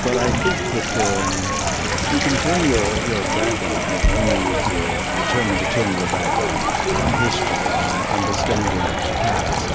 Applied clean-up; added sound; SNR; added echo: none; Sink (filling or washing) / Water tap, faucet + Crowd; -5 dB; none.